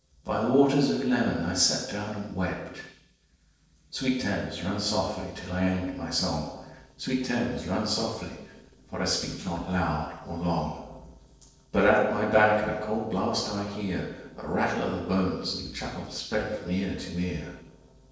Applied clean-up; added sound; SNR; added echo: neural separator model SepFormer DNS4.